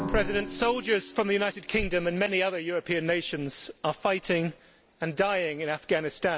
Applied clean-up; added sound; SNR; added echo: none; Drum; 16 dB; none.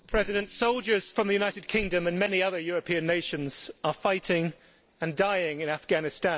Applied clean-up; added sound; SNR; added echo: neural separator model SepFormer DNS4.